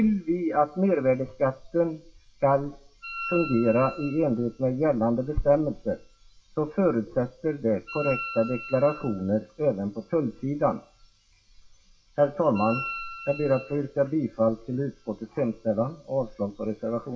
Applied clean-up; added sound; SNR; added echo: classical method WPE with log-MMSE.